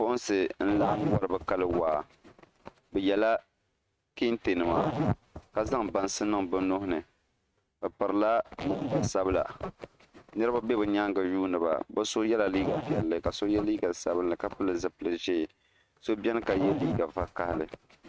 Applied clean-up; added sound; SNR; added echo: neural mask model RNNoise.